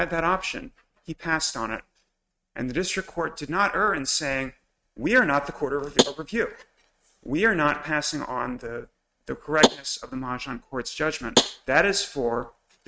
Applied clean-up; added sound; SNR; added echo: neural mask model RNNoise.